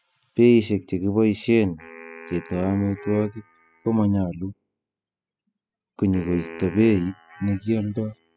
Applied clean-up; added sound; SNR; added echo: classical method spectral subtraction.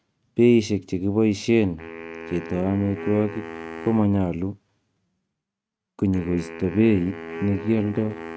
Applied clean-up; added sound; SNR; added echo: neural mask model RNNoise.